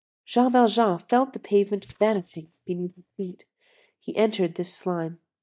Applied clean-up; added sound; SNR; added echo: neural mask model DeepFilterNet 3.